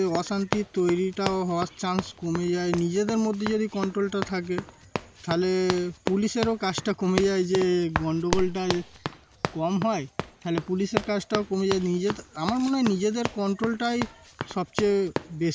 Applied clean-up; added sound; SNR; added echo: none; Run; 8 dB; none.